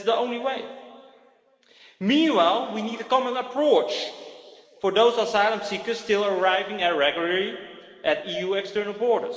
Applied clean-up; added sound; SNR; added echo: none; none; none; reverberation time 2.1 s.